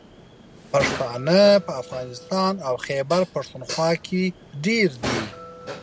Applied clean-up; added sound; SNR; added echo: none; Dishes, pots, and pans; 12 dB; none.